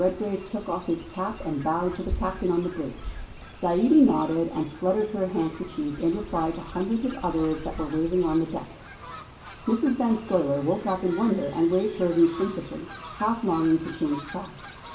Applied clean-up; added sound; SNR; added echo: none; Fowl; 14 dB; reverberation time 0.8 s.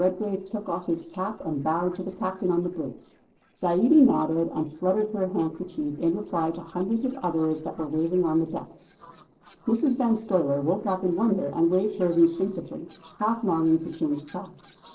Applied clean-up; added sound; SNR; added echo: neural separator model SepFormer DNS4.